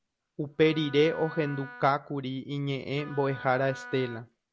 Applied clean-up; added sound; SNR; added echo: none; Wind instrument, woodwind instrument; 16 dB; none.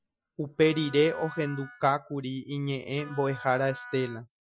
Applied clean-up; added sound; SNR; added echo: classical method Wiener filter.